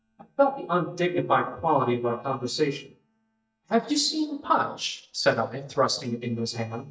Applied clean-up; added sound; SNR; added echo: neural mask model DeepFilterNet 3.